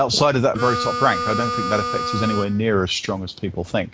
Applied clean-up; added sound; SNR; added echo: none; Harmonica; 3 dB; none.